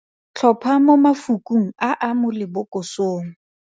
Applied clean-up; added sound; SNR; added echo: none; none; none; none.